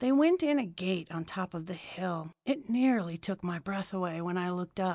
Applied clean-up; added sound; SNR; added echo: none; none; none; none.